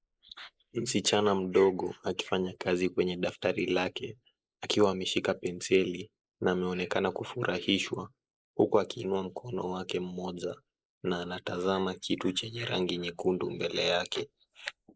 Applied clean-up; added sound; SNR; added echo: neural mask model Resemble Enhance denoiser.